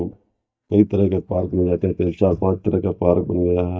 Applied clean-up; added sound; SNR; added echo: neural mask model DeepFilterNet 3.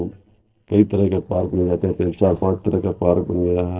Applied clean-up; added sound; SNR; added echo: neural separator model SepFormer DNS4.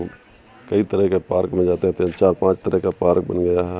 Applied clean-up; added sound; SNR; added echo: none; none; none; none.